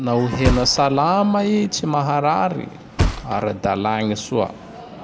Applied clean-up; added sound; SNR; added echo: none; Thump, thud; 8 dB; none.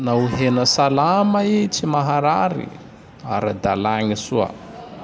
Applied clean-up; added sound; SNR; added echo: none; none; none; none.